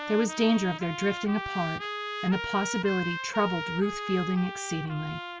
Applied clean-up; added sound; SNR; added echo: none; Trumpet; 7 dB; none.